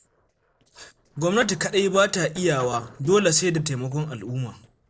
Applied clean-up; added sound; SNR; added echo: neural separator model SepFormer DNS4.